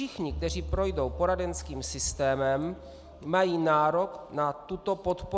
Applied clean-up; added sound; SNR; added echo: none; Bowed string instrument; 11 dB; none.